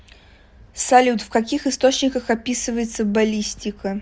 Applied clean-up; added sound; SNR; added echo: none; none; none; none.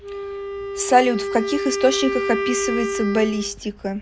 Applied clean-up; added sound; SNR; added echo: none; Wind instrument, woodwind instrument; 4 dB; none.